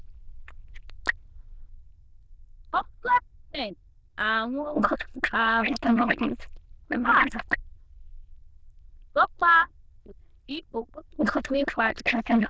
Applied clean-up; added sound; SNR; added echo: neural diffusion model UNIVERSE++.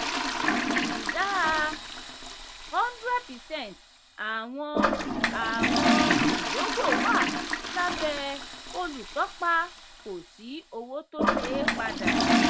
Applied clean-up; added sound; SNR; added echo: none; Toilet flush; -3 dB; none.